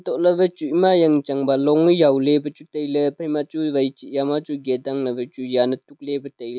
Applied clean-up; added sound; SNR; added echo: none; none; none; none.